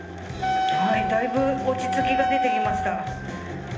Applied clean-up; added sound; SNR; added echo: none; Wind instrument, woodwind instrument; -1 dB; reverberation time 0.8 s.